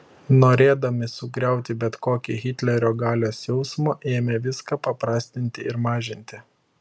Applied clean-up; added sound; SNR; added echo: none; none; none; none.